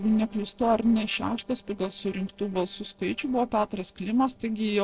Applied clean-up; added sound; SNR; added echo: neural separator model SepFormer DNS4.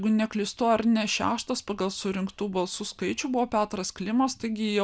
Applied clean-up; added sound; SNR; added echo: none; none; none; none.